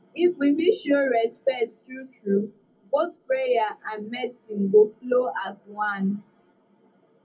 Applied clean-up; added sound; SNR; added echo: none; none; none; reverberation time 0.3 s.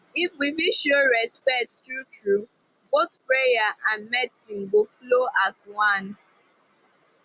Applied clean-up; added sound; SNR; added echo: none; none; none; none.